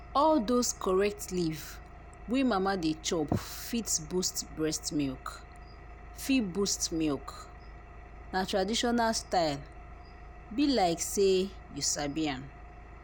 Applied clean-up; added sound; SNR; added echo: none; Engine; 16 dB; none.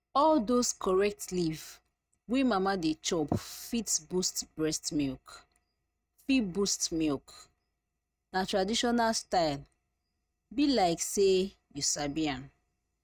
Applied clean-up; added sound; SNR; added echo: neural mask model RNNoise.